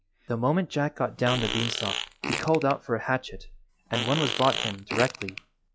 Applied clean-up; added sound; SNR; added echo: classical method log-MMSE.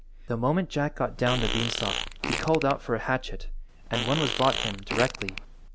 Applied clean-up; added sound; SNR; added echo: none; Fart; 5 dB; none.